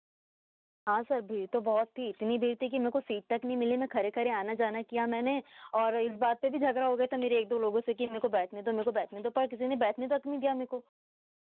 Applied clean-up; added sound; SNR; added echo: none; none; none; none.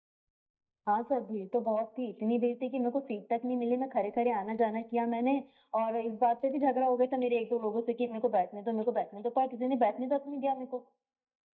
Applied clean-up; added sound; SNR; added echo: neural mask model DeepFilterNet 3.